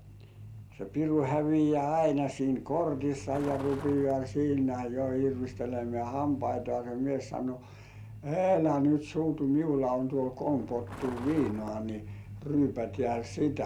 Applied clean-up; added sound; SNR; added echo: none; Truck; 15 dB; none.